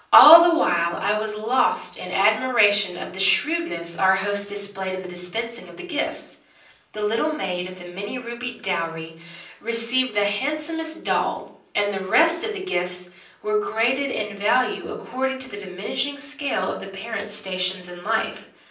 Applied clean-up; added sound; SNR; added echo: none; none; none; reverberation time 0.6 s.